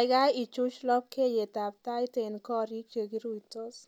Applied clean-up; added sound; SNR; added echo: none; none; none; none.